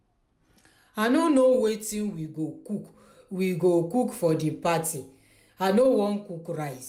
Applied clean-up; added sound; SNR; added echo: none; none; none; none.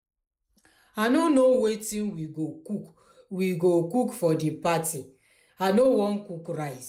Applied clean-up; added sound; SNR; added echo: neural mask model Resemble Enhance denoiser.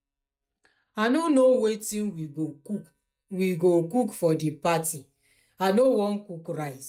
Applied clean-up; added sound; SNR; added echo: neural mask model DeepFilterNet 3.